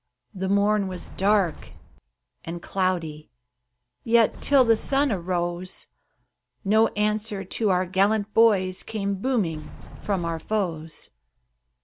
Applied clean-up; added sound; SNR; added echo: none; Sliding door; 12 dB; none.